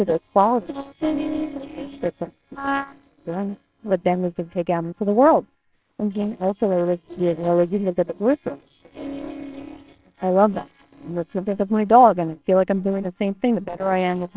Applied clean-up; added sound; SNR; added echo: neural separator model SepFormer WHAMR!.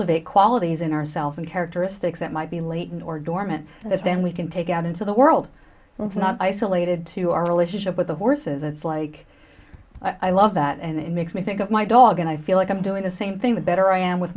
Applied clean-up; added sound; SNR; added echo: none; none; none; none.